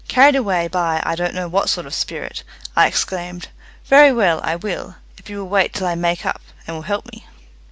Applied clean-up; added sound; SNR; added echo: none; none; none; none.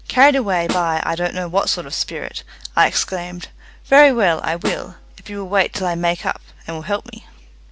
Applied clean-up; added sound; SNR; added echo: none; Snare drum; 12 dB; none.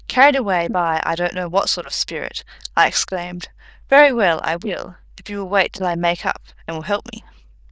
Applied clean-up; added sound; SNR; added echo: neural diffusion model UNIVERSE++.